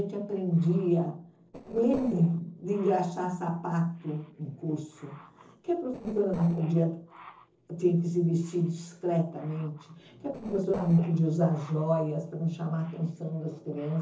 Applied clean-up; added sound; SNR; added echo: neural separator model SepFormer DNS4.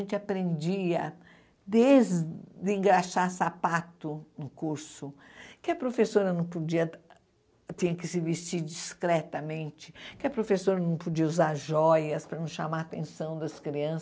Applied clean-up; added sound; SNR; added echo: none; none; none; none.